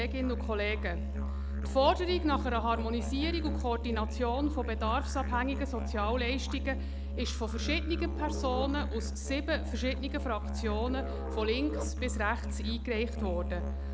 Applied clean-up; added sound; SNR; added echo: none; Musical instrument; 1 dB; none.